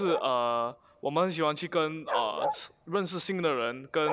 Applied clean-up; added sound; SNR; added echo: none; Bark; 9 dB; none.